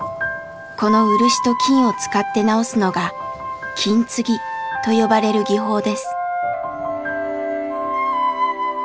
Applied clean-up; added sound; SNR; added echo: none; none; none; none.